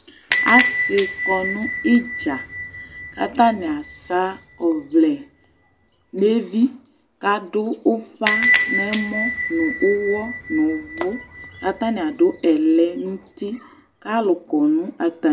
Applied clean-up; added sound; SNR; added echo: none; Door / Bell; 6 dB; none.